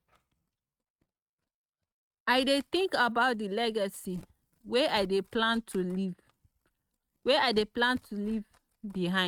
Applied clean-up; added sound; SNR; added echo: neural mask model RNNoise.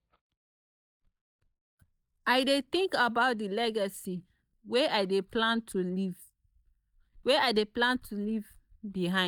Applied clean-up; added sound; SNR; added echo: neural mask model DeepFilterNet 3.